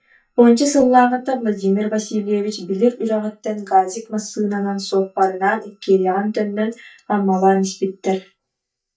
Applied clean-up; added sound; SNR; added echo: neural mask model DeepFilterNet 3.